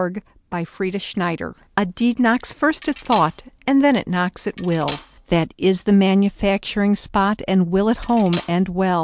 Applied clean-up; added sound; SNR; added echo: none; Cutlery, silverware; 14 dB; none.